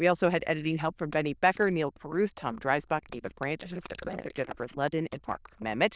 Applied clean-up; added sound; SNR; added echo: neural diffusion model UNIVERSE++.